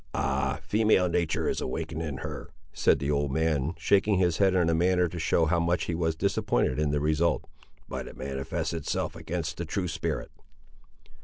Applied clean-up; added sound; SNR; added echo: none; none; none; none.